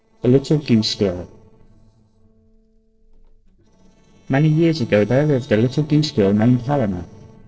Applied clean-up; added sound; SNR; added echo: neural separator model SepFormer DNS4.